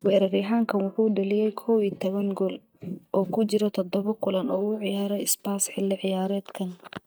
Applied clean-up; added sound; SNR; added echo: neural mask model DeepFilterNet 3.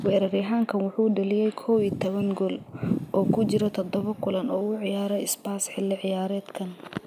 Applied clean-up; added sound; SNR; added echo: none; none; none; none.